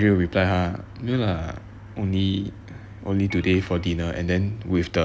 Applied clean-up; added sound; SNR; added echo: none; Organ; 18 dB; none.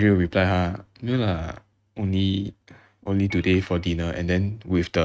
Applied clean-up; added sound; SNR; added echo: neural mask model RNNoise.